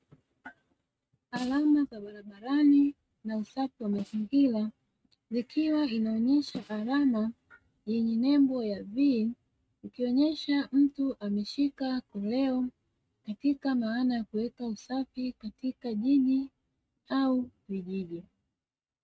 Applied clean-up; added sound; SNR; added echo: neural mask model RNNoise.